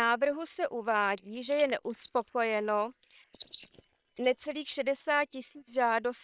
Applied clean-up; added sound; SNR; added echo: neural separator model SepFormer WHAM!.